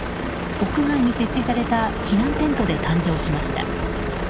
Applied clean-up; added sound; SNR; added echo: none; Truck; 3 dB; none.